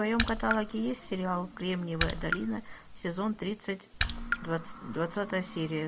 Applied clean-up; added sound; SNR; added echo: none; Raindrop / Splash, splatter; 3 dB; none.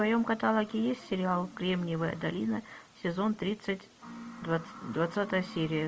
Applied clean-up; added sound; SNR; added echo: none; none; none; none.